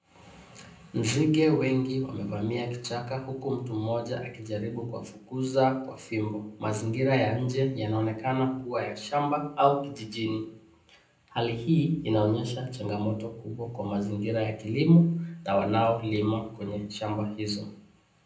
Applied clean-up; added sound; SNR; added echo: none; none; none; reverberation time 0.6 s.